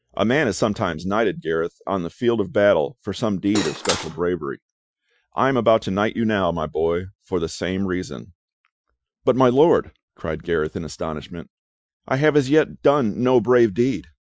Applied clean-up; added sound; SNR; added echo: classical method Wiener filter.